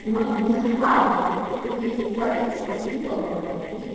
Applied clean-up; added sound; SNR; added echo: neural separator model SepFormer DNS4.